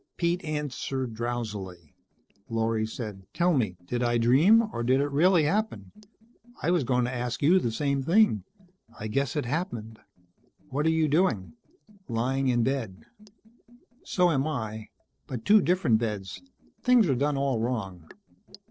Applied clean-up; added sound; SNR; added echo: neural separator model SepFormer DNS4.